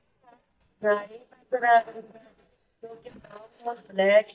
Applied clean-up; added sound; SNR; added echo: neural mask model DeepFilterNet 3.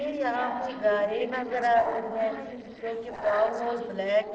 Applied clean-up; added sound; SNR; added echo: neural separator model SepFormer DNS4.